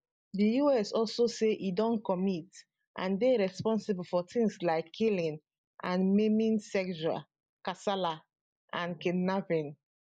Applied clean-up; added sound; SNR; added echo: neural mask model Resemble Enhance denoiser.